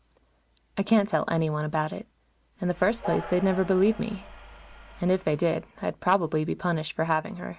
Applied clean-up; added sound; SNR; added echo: none; Train; 15 dB; none.